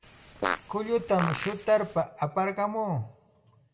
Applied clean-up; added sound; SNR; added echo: none; Fart; 6 dB; reverberation time 0.4 s.